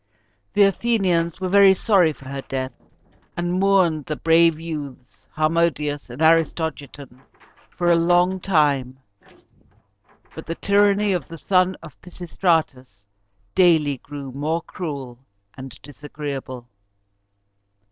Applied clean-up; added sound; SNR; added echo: neural separator model SepFormer DNS4.